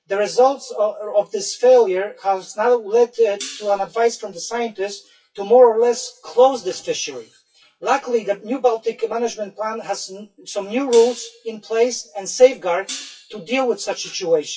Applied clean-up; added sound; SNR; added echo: classical method WPE with log-MMSE.